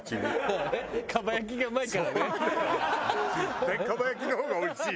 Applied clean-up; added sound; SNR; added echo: none; none; none; none.